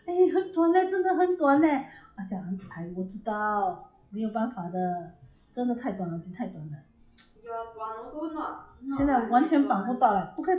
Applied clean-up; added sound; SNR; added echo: classical method WPE with log-MMSE.